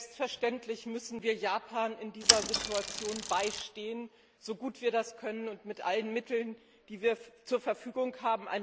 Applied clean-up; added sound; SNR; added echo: none; Mechanisms / Bicycle; -3 dB; none.